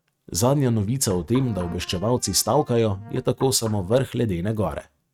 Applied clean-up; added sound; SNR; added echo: neural mask model RNNoise.